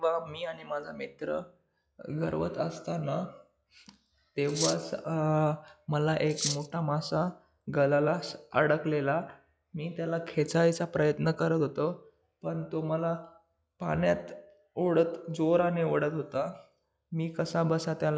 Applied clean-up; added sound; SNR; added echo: classical method log-MMSE.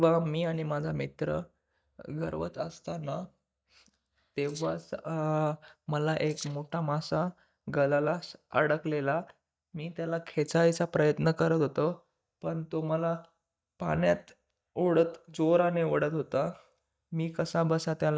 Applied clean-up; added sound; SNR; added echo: neural mask model DeepFilterNet 3.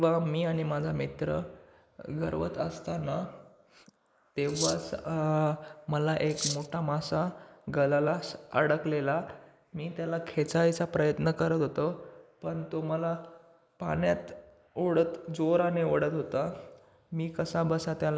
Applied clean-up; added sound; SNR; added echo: neural mask model Resemble Enhance denoiser.